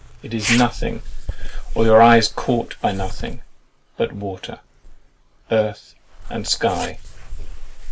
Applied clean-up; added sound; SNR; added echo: neural mask model Resemble Enhance denoiser.